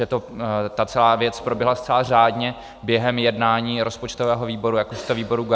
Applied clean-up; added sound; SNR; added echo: none; Wind instrument, woodwind instrument; 19 dB; none.